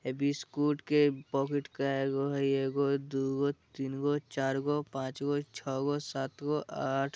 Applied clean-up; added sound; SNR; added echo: none; none; none; none.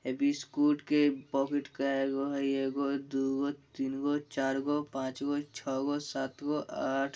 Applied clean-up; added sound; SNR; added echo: none; none; none; reverberation time 0.2 s.